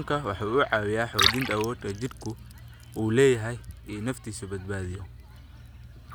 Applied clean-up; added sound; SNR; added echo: none; Liquid; 6 dB; none.